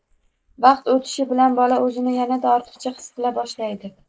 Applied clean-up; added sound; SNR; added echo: neural mask model Resemble Enhance denoiser.